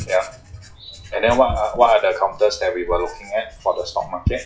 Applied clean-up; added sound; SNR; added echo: classical method log-MMSE.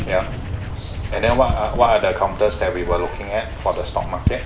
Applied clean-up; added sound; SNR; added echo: none; Wind + Writing; 5 dB; none.